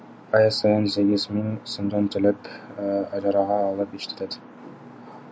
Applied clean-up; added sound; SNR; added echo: none; none; none; none.